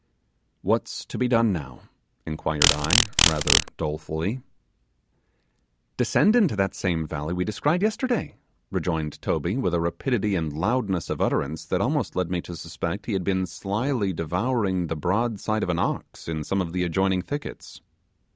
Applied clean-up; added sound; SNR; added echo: none; Insect; -2 dB; none.